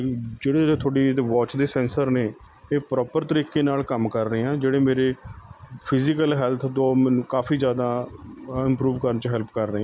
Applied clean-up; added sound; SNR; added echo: none; none; none; none.